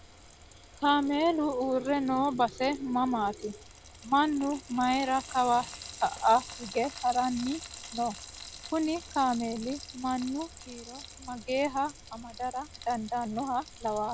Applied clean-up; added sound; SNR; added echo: none; Frying (food); 16 dB; none.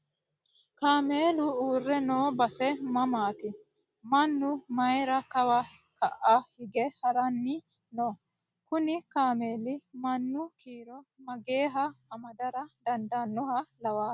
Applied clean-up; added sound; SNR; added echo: none; none; none; none.